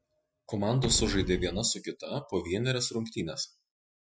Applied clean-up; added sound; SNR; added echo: classical method Wiener filter.